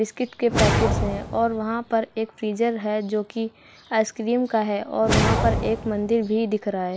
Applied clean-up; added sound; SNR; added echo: none; Whoosh, swoosh, swish; 1 dB; none.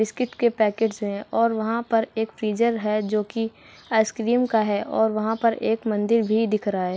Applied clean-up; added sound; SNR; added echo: none; none; none; none.